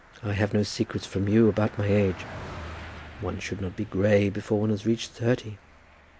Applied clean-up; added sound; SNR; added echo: none; Car passing by; 18 dB; none.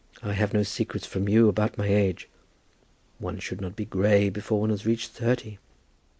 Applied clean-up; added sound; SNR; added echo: none; none; none; none.